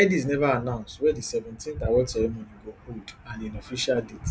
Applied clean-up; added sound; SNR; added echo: none; none; none; none.